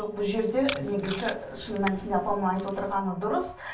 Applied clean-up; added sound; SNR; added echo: none; Packing tape, duct tape; 12 dB; reverberation time 0.3 s.